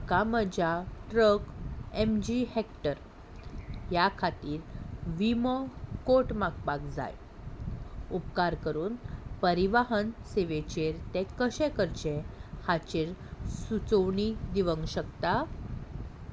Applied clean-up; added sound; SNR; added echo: none; none; none; none.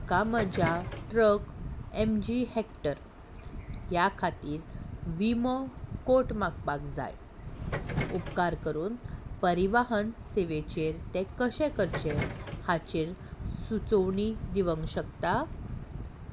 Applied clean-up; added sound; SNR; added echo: none; Subway, metro, underground; 7 dB; none.